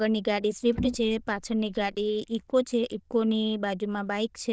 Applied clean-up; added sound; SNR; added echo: neural diffusion model UNIVERSE++.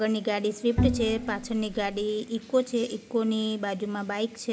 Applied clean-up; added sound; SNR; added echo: none; Bowed string instrument; 1 dB; none.